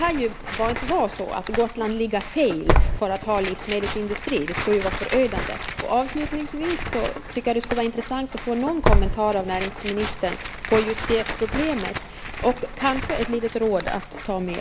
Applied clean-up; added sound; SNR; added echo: none; Tearing; 2 dB; none.